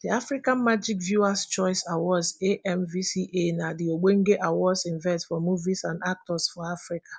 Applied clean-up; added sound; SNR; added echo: none; none; none; none.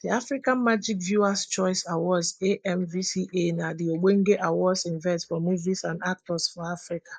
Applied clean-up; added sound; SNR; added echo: neural mask model Resemble Enhance denoiser.